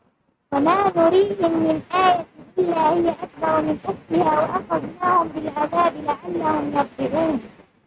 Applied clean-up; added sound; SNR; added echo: neural mask model RNNoise.